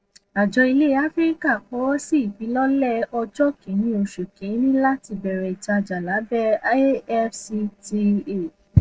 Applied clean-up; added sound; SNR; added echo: neural separator model SepFormer DNS4.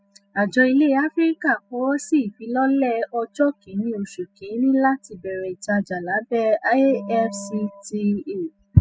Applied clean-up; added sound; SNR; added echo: classical method spectral subtraction.